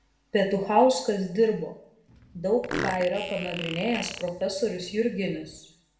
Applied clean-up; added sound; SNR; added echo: none; Fart; 10 dB; reverberation time 0.6 s.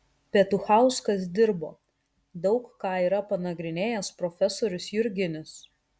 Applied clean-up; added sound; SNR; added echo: none; none; none; none.